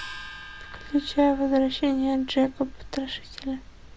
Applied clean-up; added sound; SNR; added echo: none; Gong; 17 dB; none.